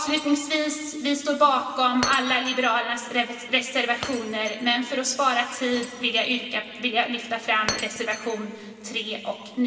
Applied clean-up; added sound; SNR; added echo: none; Shatter; 15 dB; reverberation time 2.5 s.